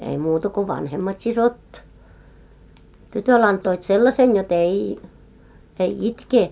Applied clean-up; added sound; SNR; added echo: none; none; none; none.